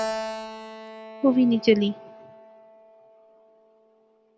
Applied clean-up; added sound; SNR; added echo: none; Keyboard (musical); 11 dB; none.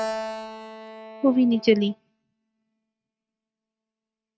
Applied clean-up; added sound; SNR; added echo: neural mask model RNNoise.